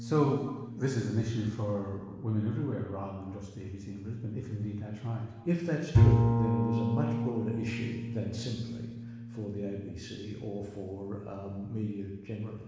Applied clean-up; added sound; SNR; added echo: none; Bowed string instrument; -1 dB; reverberation time 1.2 s.